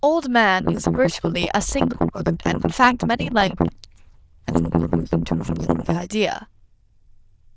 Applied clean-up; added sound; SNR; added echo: neural diffusion model UNIVERSE++.